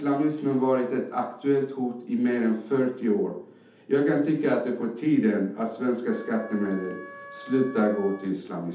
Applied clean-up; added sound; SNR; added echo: none; Wind instrument, woodwind instrument; 18 dB; reverberation time 0.6 s.